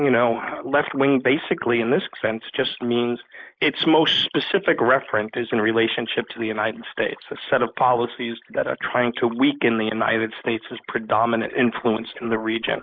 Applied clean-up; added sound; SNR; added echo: neural mask model Resemble Enhance denoiser.